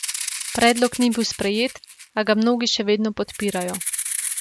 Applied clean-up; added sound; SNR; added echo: none; Rattle (instrument); 7 dB; none.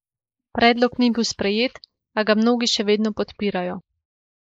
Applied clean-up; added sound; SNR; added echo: neural mask model Resemble Enhance denoiser.